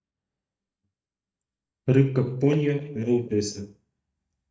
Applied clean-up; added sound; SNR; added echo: neural mask model DeepFilterNet 3.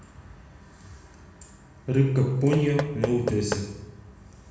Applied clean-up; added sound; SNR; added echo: none; Knock / Wood; 8 dB; reverberation time 1.1 s.